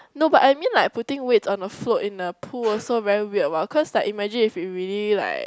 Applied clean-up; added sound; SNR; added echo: none; none; none; none.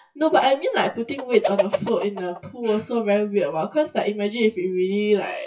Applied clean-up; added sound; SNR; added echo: classical method WPE with log-MMSE.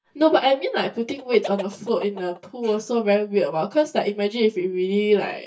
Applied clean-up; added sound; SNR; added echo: neural mask model DeepFilterNet 3.